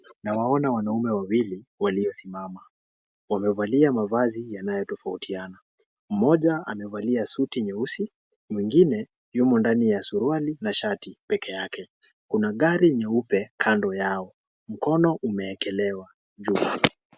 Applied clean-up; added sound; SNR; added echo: none; none; none; none.